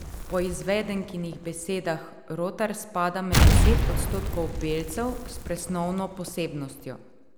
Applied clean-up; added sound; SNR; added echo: none; Explosion; -3 dB; none.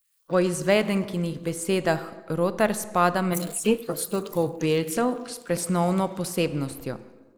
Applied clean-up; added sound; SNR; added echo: neural mask model Resemble Enhance denoiser.